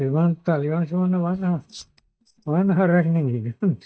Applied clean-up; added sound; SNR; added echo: neural mask model DeepFilterNet 3.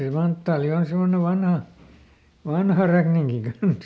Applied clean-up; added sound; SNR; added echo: none; none; none; none.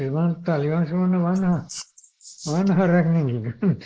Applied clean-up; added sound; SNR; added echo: neural mask model Resemble Enhance denoiser.